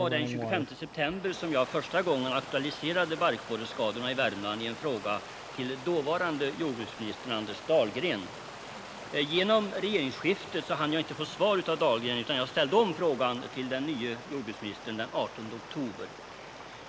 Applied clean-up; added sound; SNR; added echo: none; Stream; 12 dB; none.